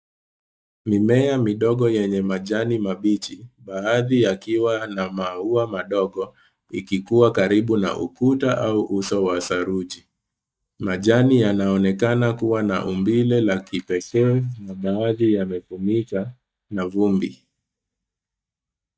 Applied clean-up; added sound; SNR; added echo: neural mask model DeepFilterNet 3.